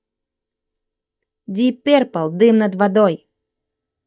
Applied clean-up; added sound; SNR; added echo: neural mask model DeepFilterNet 3.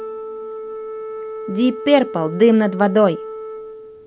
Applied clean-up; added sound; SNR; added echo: none; Wind instrument, woodwind instrument; 11 dB; none.